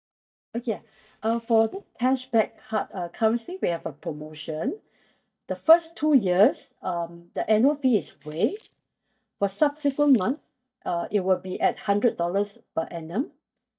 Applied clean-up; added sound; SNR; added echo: neural mask model DeepFilterNet 3.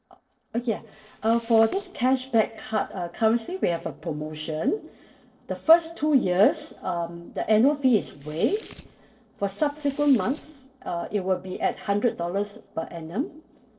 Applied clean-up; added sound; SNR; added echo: neural separator model SepFormer DNS4.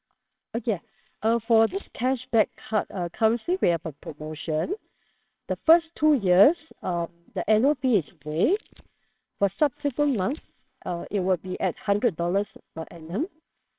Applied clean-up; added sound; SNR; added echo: neural separator model SepFormer WHAMR!.